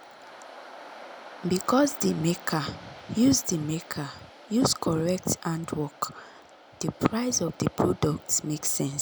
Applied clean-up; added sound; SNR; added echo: none; Waves, surf; 19 dB; none.